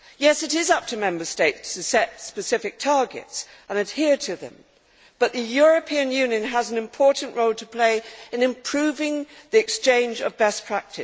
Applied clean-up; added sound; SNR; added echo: none; none; none; none.